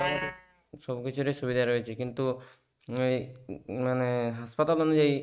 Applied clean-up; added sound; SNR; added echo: neural mask model RNNoise.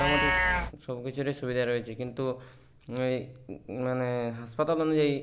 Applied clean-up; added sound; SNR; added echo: none; Livestock, farm animals, working animals; 4 dB; none.